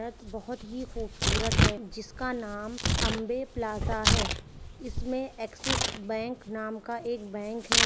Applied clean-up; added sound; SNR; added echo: none; Tearing; -5 dB; none.